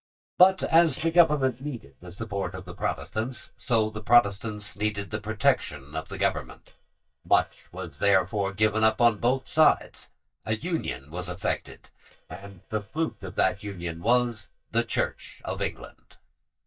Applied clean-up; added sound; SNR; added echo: neural mask model DeepFilterNet 3.